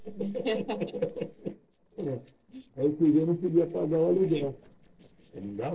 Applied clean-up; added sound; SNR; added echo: neural separator model SepFormer DNS4.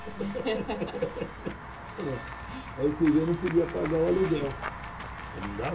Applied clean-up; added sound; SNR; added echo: none; Walk, footsteps / Run / Bell; 10 dB; reverberation time 0.2 s.